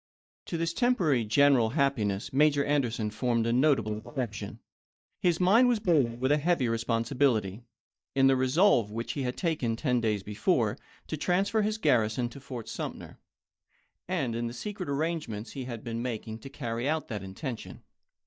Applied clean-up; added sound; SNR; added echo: neural mask model DeepFilterNet 3.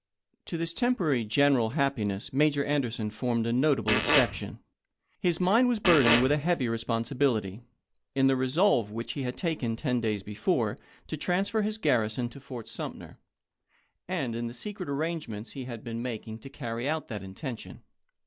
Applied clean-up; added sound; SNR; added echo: none; Fart; -2 dB; none.